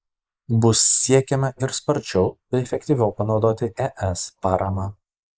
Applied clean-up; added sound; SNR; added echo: neural mask model Resemble Enhance denoiser.